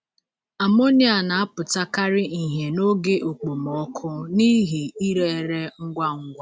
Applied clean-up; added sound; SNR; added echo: none; none; none; none.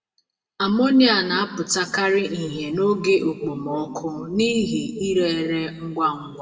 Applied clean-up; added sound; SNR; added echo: none; none; none; reverberation time 1.1 s.